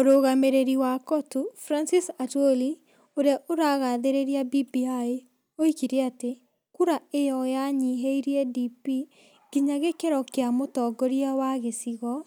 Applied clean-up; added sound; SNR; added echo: none; none; none; none.